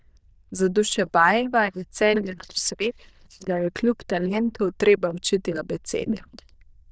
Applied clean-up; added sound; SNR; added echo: neural diffusion model UNIVERSE++.